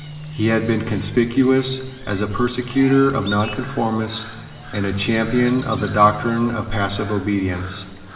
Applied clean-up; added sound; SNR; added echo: none; Crow; 15 dB; reverberation time 2.9 s.